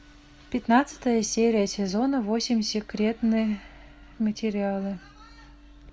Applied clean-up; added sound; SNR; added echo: none; none; none; none.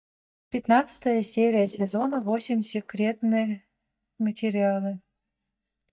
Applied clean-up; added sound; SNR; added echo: neural mask model DeepFilterNet 3.